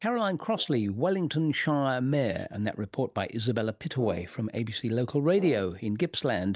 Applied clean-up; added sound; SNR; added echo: neural mask model DeepFilterNet 3.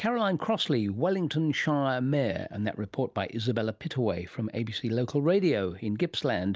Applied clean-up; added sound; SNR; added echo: none; none; none; none.